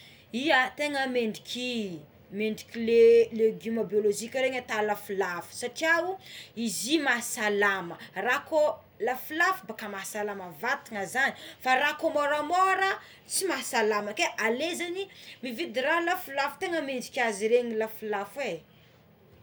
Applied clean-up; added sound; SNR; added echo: none; none; none; none.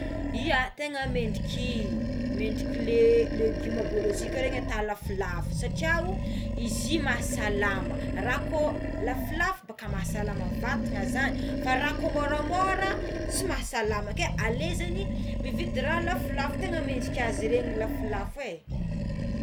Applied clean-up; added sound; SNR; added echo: none; Animal; 0 dB; none.